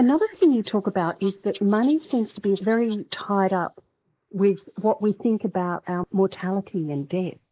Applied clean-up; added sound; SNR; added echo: neural mask model Resemble Enhance denoiser.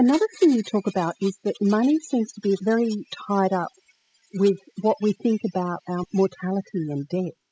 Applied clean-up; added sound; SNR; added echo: classical method spectral subtraction.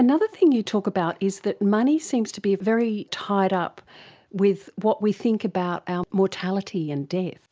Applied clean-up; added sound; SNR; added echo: none; none; none; none.